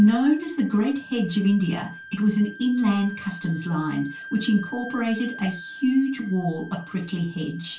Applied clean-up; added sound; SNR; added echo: none; Wind instrument, woodwind instrument; 17 dB; reverberation time 0.2 s.